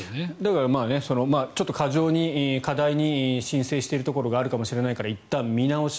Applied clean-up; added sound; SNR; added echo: none; none; none; none.